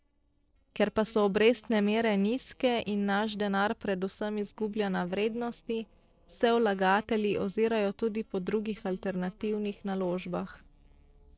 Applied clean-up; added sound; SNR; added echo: neural separator model SepFormer DNS4.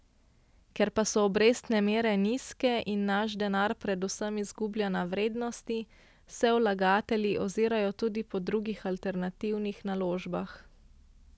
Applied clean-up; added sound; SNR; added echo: none; none; none; none.